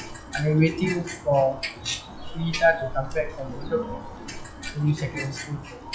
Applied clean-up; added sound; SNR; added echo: classical method WPE with log-MMSE.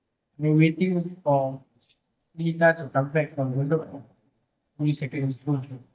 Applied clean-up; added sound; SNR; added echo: neural mask model DeepFilterNet 3.